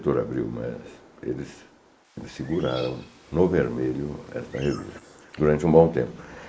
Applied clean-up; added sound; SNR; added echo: neural mask model Resemble Enhance denoiser.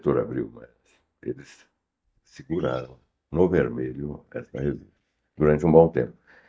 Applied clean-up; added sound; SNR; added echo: neural mask model DeepFilterNet 3.